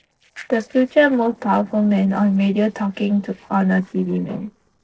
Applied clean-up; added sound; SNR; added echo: neural separator model SepFormer DNS4.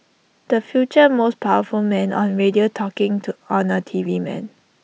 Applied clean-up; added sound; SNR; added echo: none; none; none; none.